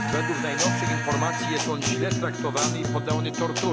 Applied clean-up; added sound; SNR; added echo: none; Guitar; -3 dB; none.